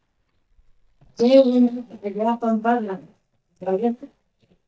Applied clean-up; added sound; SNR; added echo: neural mask model DeepFilterNet 3.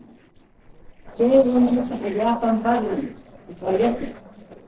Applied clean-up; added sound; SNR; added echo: neural separator model SepFormer DNS4.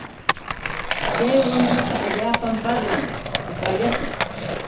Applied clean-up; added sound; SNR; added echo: none; Skateboard; 0 dB; reverberation time 0.7 s.